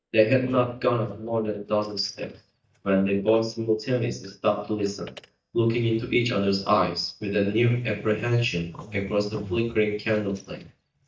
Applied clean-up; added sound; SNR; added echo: neural mask model DeepFilterNet 3.